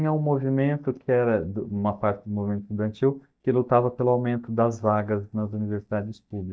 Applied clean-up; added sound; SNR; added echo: neural mask model DeepFilterNet 3.